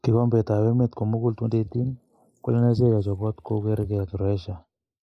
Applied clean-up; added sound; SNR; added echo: neural mask model Resemble Enhance denoiser.